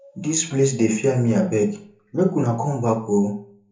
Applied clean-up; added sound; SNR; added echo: none; none; none; reverberation time 0.6 s.